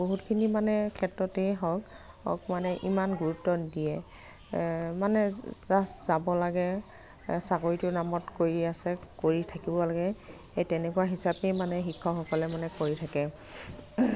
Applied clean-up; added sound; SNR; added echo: none; none; none; none.